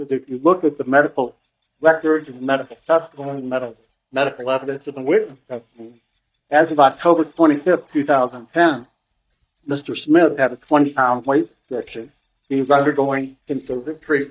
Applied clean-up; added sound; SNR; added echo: neural mask model DeepFilterNet 3.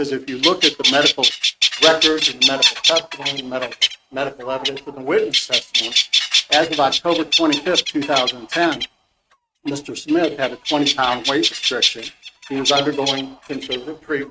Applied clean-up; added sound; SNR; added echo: neural mask model RNNoise.